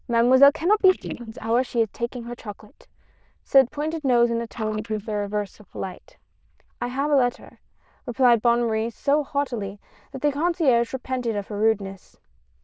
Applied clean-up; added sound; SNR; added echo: neural diffusion model UNIVERSE++.